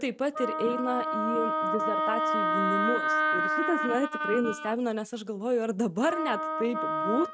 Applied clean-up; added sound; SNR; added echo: neural mask model RNNoise.